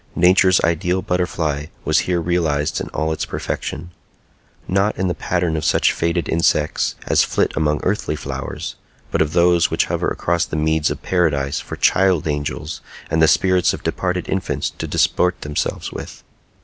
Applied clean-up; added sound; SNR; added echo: none; none; none; none.